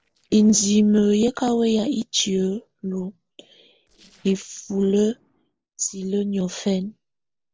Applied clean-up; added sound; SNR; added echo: neural separator model SepFormer DNS4.